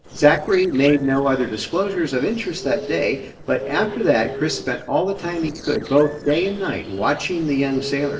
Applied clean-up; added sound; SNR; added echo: neural separator model SepFormer DNS4.